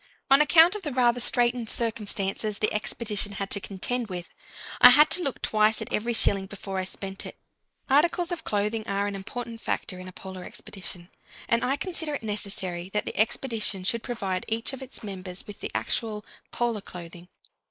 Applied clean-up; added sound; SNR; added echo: neural mask model Resemble Enhance denoiser.